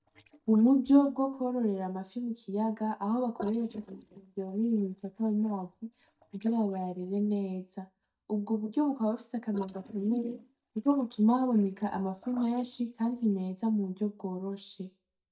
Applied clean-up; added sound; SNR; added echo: neural mask model DeepFilterNet 3.